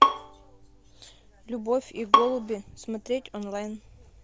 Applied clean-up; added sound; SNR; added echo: none; Bowed string instrument; -4 dB; none.